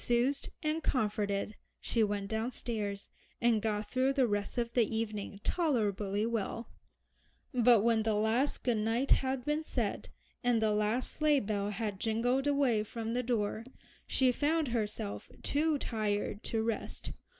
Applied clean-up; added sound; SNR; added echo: none; none; none; none.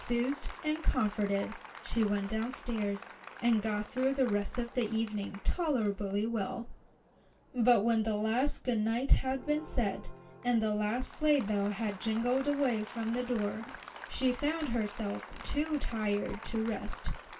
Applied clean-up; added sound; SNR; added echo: none; Applause; 18 dB; reverberation time 0.2 s.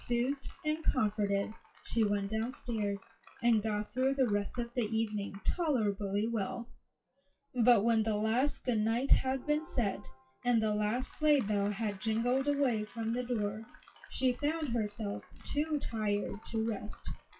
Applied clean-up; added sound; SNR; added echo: classical method WPE with log-MMSE.